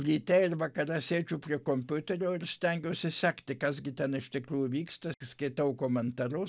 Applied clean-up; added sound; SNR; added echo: none; none; none; none.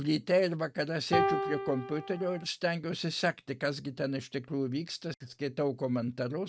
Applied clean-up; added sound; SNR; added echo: neural mask model RNNoise.